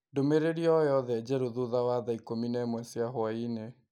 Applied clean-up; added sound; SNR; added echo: none; none; none; none.